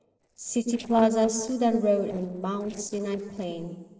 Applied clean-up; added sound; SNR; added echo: neural separator model SepFormer DNS4.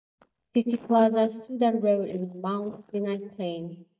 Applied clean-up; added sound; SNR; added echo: neural mask model DeepFilterNet 3.